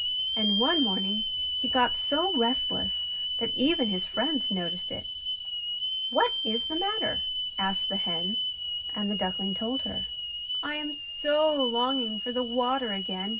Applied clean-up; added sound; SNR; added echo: none; Hiss / Alarm; 0 dB; reverberation time 0.4 s.